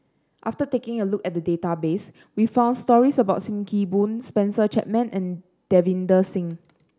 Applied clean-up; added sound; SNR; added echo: none; none; none; none.